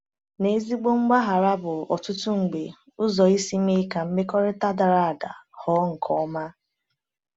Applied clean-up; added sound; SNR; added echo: none; none; none; none.